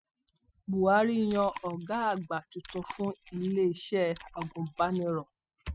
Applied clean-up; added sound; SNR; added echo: classical method spectral subtraction.